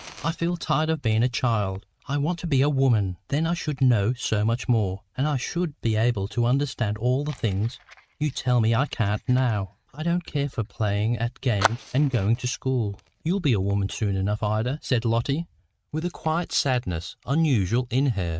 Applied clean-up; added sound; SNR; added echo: neural mask model RNNoise.